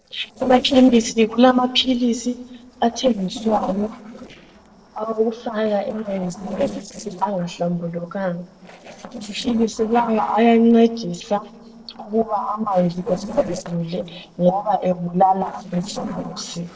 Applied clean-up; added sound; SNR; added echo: neural separator model SepFormer DNS4.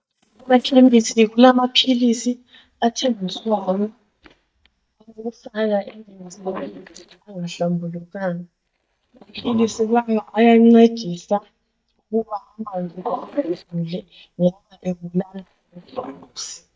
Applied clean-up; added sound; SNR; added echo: neural mask model DeepFilterNet 3.